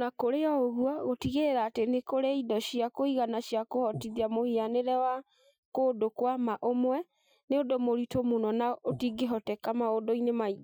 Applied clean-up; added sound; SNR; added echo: classical method Wiener filter.